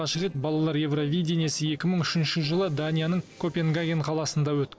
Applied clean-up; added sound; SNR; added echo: neural separator model SepFormer DNS4.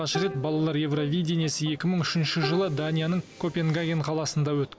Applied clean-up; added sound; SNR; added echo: none; Plucked string instrument; 14 dB; none.